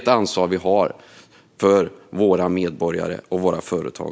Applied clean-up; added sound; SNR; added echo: none; none; none; none.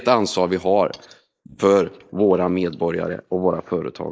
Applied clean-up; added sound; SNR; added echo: neural mask model Resemble Enhance denoiser.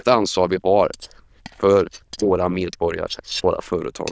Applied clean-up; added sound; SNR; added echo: neural diffusion model UNIVERSE++.